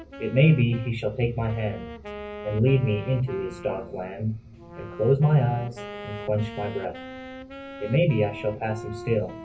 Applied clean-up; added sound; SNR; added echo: none; Wind instrument, woodwind instrument; 14 dB; reverberation time 0.4 s.